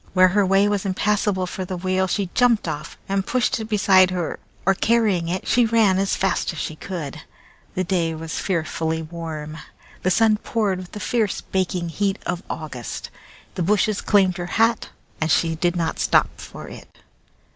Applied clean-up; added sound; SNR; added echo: none; none; none; none.